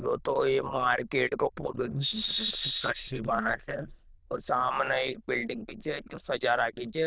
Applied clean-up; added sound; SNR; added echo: neural diffusion model UNIVERSE++.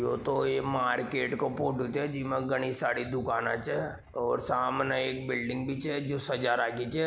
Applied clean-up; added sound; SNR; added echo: none; none; none; none.